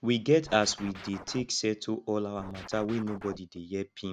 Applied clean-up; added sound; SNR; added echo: none; Scratching (performance technique); 15 dB; none.